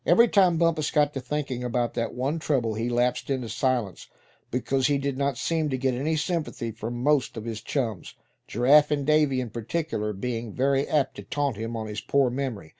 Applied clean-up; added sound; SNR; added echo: none; none; none; none.